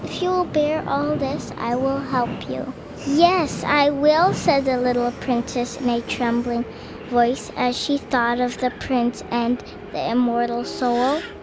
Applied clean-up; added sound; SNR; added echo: none; Subway, metro, underground; 11 dB; none.